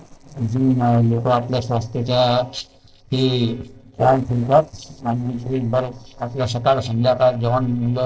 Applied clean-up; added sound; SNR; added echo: neural separator model SepFormer DNS4.